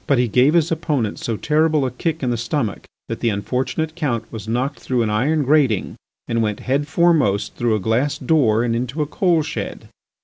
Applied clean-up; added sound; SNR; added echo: none; none; none; none.